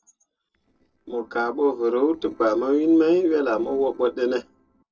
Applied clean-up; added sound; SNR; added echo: neural separator model SepFormer DNS4.